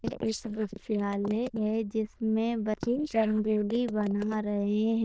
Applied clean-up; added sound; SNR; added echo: neural diffusion model UNIVERSE++.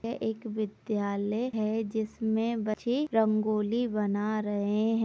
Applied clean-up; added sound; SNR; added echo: none; none; none; none.